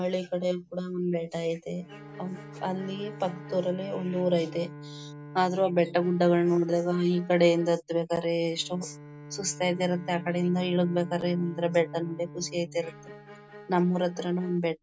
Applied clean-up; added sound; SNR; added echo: none; Bowed string instrument + Bowed string instrument; 17 dB; none.